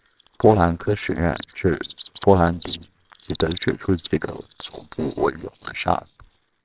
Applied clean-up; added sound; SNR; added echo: neural separator model SepFormer WHAMR!.